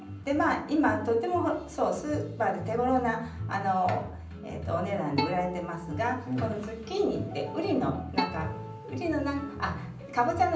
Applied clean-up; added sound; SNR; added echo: none; Bowed string instrument; 10 dB; reverberation time 0.6 s.